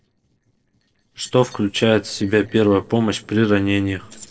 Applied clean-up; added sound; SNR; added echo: neural separator model SepFormer DNS4.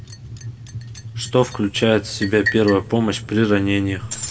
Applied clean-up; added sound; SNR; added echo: none; Liquid; 13 dB; reverberation time 1.3 s.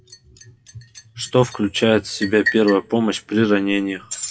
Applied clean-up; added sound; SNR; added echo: classical method WPE with log-MMSE.